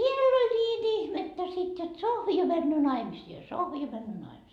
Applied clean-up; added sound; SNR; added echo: none; none; none; none.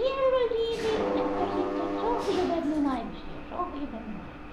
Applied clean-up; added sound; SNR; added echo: none; Mechanisms; 4 dB; none.